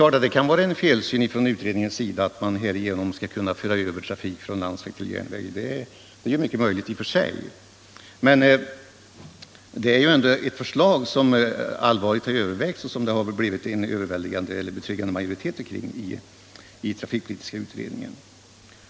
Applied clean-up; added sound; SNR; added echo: none; none; none; none.